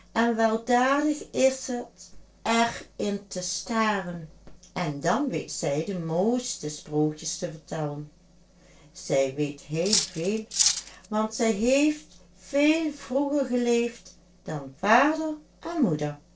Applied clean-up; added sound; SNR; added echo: neural separator model SepFormer DNS4.